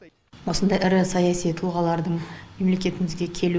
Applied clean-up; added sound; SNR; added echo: none; none; none; none.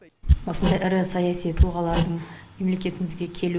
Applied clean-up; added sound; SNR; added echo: none; Hammer; -1 dB; none.